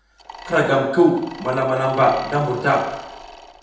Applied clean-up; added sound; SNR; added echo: none; Mechanisms; 18 dB; reverberation time 0.9 s.